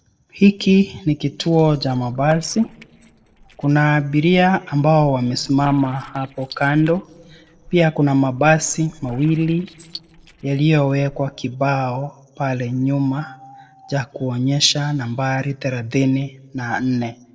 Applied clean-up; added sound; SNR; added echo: neural separator model SepFormer DNS4.